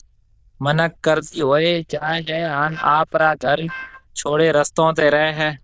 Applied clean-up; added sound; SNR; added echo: neural diffusion model UNIVERSE++.